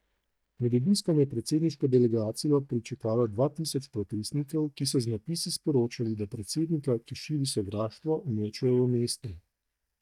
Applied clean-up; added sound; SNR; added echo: neural mask model DeepFilterNet 3.